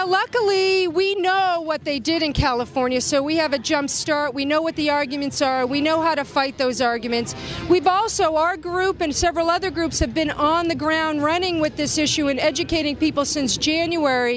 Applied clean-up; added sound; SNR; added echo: none; none; none; none.